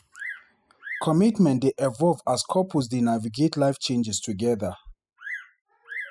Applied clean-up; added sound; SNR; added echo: classical method spectral subtraction.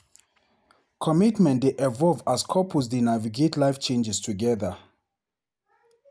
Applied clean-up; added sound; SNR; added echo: none; none; none; none.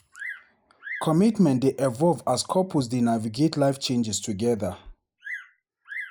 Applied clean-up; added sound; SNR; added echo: neural mask model Resemble Enhance denoiser.